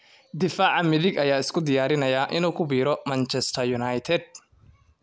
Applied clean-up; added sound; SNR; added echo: none; none; none; none.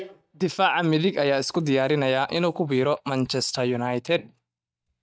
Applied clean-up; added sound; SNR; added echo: neural mask model DeepFilterNet 3.